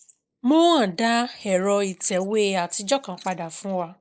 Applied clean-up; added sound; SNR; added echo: neural mask model Resemble Enhance denoiser.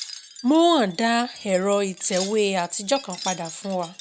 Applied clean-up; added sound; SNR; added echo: none; Wind chime; 15 dB; none.